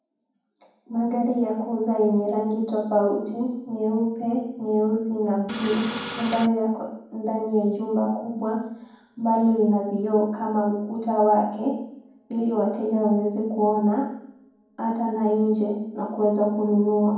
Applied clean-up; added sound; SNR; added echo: none; Printer; 8 dB; reverberation time 1.2 s.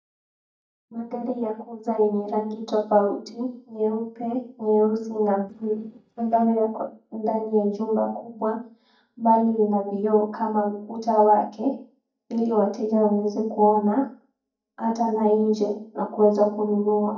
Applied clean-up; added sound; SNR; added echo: neural mask model DeepFilterNet 3.